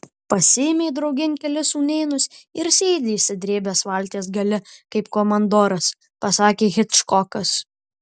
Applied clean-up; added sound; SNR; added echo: none; none; none; none.